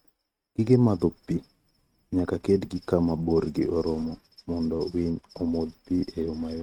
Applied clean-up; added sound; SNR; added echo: neural mask model RNNoise.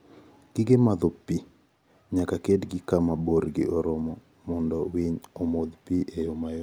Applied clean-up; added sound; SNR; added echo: none; none; none; none.